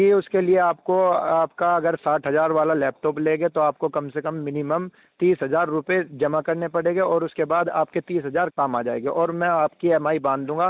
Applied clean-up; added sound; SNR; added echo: none; none; none; none.